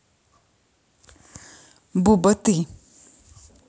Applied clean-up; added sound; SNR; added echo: none; none; none; none.